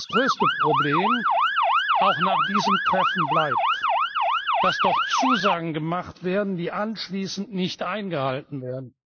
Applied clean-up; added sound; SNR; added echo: neural mask model Resemble Enhance denoiser.